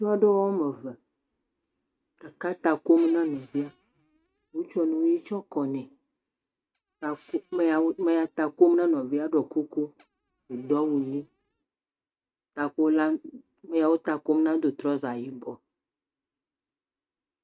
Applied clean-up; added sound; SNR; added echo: neural mask model RNNoise.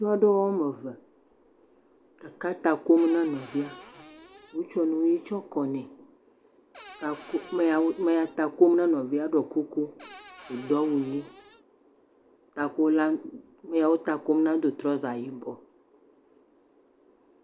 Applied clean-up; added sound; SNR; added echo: none; Cupboard open or close / Door; 19 dB; none.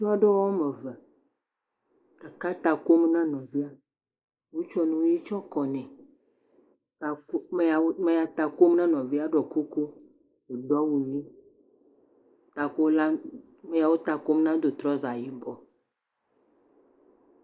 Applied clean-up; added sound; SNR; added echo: neural mask model Resemble Enhance denoiser.